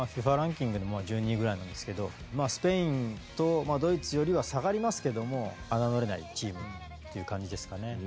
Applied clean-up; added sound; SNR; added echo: none; none; none; none.